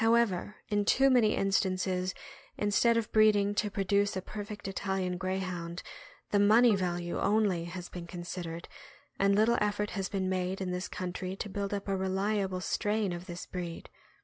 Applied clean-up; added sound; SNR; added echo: none; Bowed string instrument; 14 dB; none.